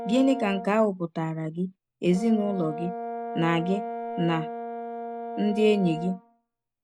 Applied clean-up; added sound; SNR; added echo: none; Brass instrument; 9 dB; none.